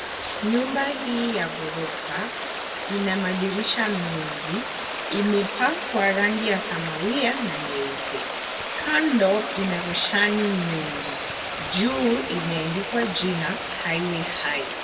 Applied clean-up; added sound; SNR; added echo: none; Stream; 5 dB; reverberation time 1.3 s.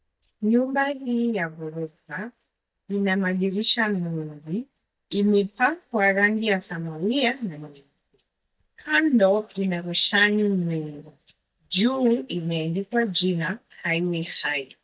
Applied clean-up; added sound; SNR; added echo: neural mask model DeepFilterNet 3.